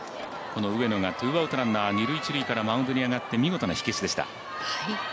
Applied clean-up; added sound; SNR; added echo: none; none; none; none.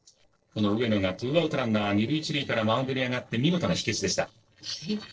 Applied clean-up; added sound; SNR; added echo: neural separator model SepFormer DNS4.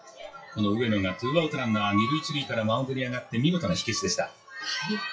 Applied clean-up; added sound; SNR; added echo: classical method WPE with log-MMSE.